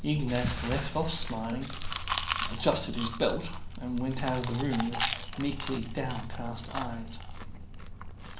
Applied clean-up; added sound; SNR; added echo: none; Chewing, mastication; 2 dB; reverberation time 0.6 s.